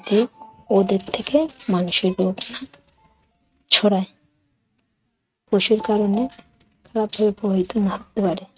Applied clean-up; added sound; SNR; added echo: neural mask model RNNoise.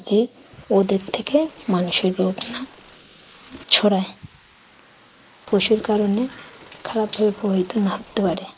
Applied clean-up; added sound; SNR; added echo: neural mask model Resemble Enhance denoiser.